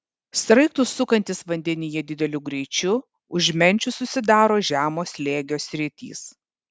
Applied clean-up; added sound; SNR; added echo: none; none; none; none.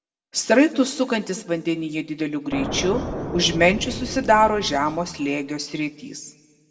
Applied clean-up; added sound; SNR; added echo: none; Explosion; 8 dB; reverberation time 1.0 s.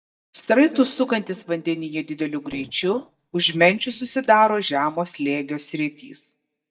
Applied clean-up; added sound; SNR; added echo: neural mask model DeepFilterNet 3.